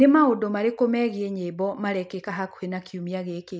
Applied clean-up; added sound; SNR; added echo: none; none; none; none.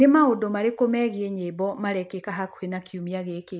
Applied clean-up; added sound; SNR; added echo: neural mask model Resemble Enhance denoiser.